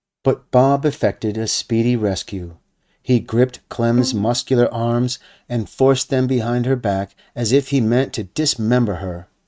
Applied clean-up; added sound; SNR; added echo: neural mask model RNNoise.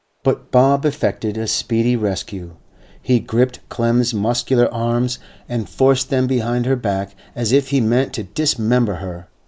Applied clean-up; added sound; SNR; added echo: neural mask model Resemble Enhance denoiser.